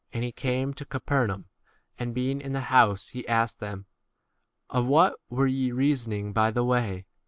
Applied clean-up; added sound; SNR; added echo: none; none; none; none.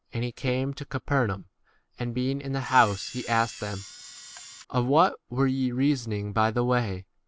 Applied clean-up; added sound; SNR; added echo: none; Camera; 16 dB; none.